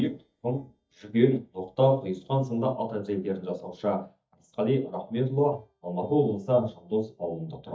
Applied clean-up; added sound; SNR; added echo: neural mask model DeepFilterNet 3.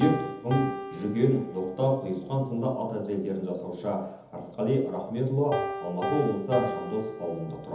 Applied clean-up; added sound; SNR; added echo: none; Piano; 9 dB; reverberation time 1.3 s.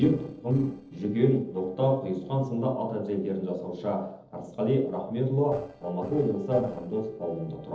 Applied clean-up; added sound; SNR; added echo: neural separator model SepFormer DNS4.